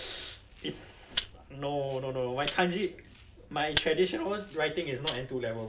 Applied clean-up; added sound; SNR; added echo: none; Rattle (instrument); -1 dB; none.